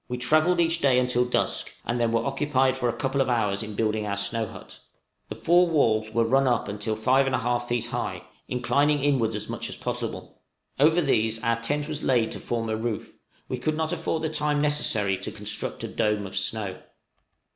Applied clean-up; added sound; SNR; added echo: none; none; none; none.